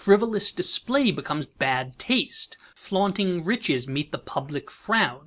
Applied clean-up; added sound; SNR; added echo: none; none; none; none.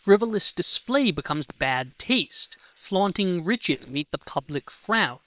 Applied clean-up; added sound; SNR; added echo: neural separator model SepFormer WHAM!.